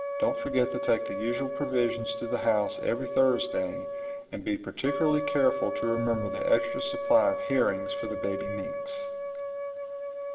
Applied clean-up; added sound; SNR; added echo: none; Wind instrument, woodwind instrument; 4 dB; reverberation time 1.3 s.